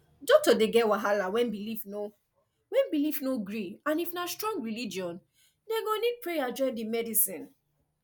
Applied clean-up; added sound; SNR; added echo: none; none; none; none.